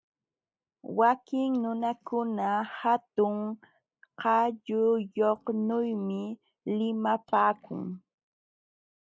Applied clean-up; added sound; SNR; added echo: neural mask model Resemble Enhance denoiser.